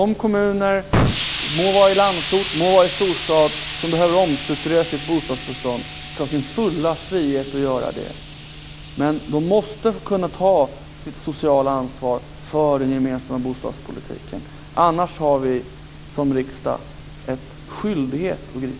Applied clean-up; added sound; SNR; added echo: none; Explosion; 7 dB; none.